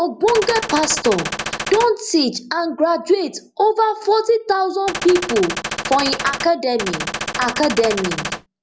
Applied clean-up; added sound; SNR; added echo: none; Gunshot, gunfire; 7 dB; none.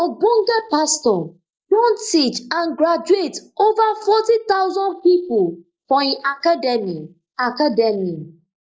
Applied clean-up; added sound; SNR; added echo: neural mask model Resemble Enhance denoiser.